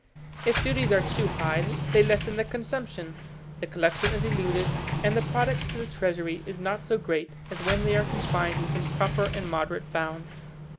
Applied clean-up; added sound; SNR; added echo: none; Sliding door; 2 dB; none.